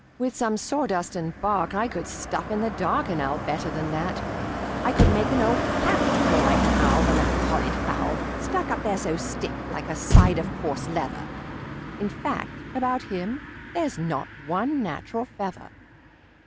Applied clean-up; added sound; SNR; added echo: none; Motor vehicle (road) + Car passing by; -2 dB; none.